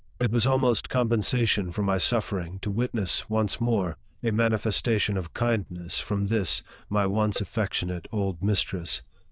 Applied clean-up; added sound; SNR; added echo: neural diffusion model UNIVERSE++.